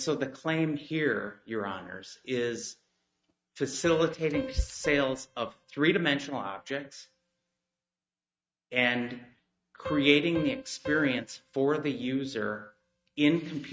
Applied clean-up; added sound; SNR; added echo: neural mask model RNNoise.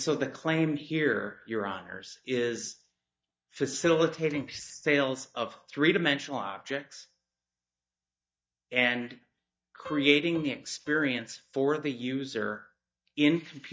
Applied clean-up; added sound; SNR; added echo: neural mask model DeepFilterNet 3.